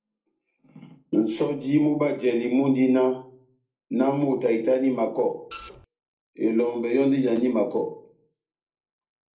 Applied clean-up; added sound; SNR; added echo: neural separator model SepFormer DNS4.